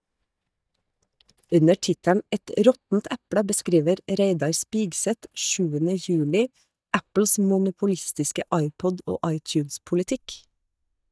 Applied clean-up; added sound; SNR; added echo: neural mask model DeepFilterNet 3.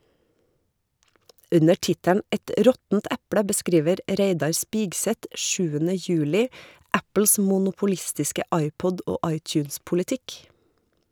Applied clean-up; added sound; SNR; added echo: none; none; none; none.